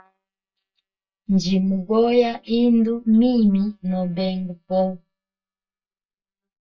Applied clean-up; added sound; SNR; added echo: neural mask model DeepFilterNet 3.